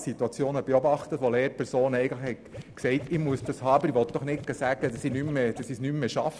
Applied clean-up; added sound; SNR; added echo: none; Scratching (performance technique); 16 dB; none.